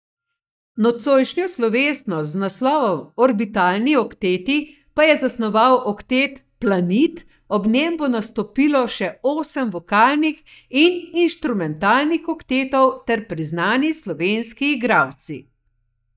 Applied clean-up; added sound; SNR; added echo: neural mask model DeepFilterNet 3.